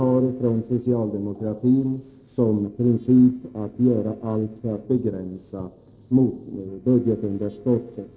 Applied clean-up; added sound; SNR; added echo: neural separator model SepFormer DNS4.